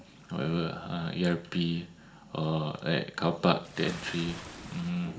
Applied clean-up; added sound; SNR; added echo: none; Bathtub (filling or washing) / Splash, splatter; 19 dB; reverberation time 1.4 s.